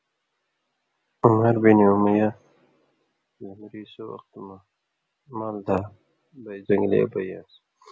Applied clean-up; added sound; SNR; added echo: none; none; none; none.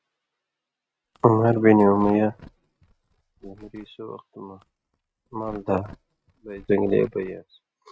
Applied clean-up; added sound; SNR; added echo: neural mask model RNNoise.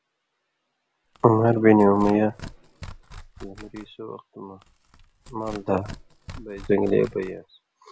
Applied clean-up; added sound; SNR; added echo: none; Tearing; 18 dB; none.